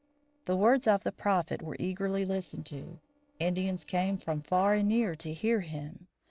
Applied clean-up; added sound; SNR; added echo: neural separator model SepFormer DNS4.